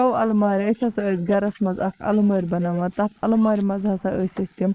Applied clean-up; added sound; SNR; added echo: neural mask model Resemble Enhance denoiser.